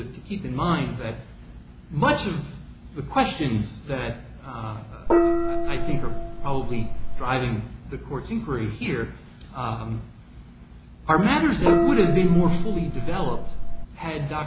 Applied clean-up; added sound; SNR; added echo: none; Gong; -4 dB; none.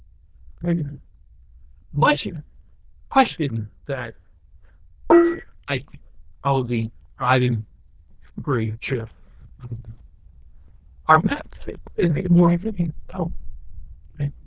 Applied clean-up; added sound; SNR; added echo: neural diffusion model UNIVERSE++.